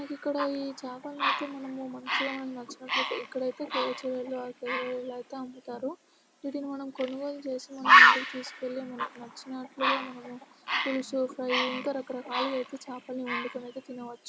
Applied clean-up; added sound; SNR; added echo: none; Bird; -5 dB; none.